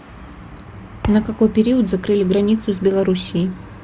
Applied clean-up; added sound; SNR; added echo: none; Thump, thud; 15 dB; none.